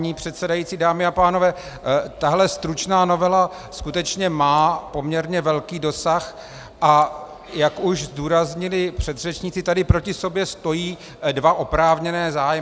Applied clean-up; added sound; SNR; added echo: none; none; none; none.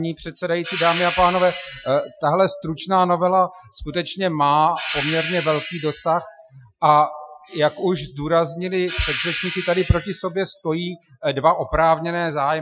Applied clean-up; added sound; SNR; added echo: classical method Wiener filter.